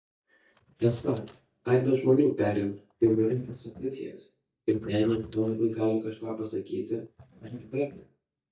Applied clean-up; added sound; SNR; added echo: neural mask model DeepFilterNet 3.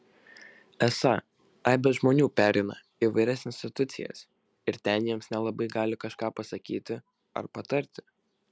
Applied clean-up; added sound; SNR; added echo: none; none; none; none.